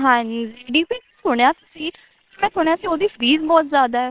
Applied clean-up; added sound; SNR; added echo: neural separator model SepFormer WHAMR!.